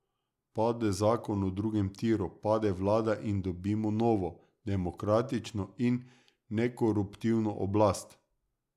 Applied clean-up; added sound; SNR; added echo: none; none; none; none.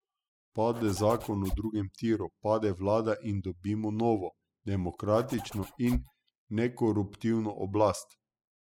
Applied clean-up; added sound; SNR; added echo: classical method spectral subtraction.